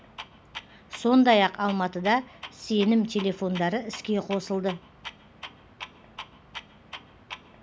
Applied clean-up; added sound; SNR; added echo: none; Clock; 17 dB; none.